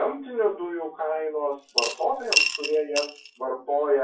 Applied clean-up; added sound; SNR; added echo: classical method WPE with log-MMSE.